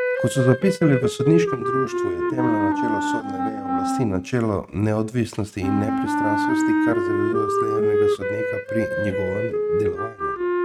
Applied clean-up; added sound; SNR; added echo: neural mask model RNNoise.